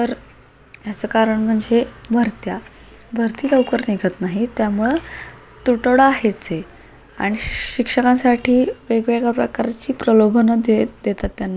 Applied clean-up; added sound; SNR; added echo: none; none; none; none.